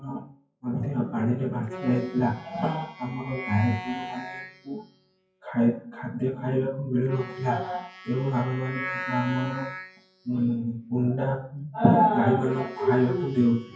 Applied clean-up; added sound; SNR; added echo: classical method WPE with log-MMSE.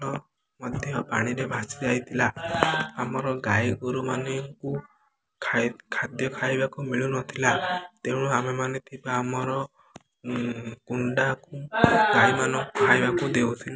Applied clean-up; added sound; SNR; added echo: none; none; none; none.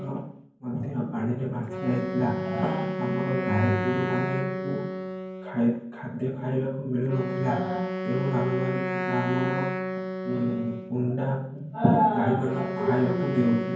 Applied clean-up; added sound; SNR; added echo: none; Wind instrument, woodwind instrument; 5 dB; reverberation time 0.9 s.